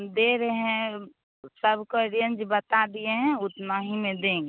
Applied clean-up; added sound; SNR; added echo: none; none; none; none.